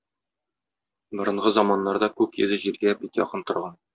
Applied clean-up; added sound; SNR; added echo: none; none; none; none.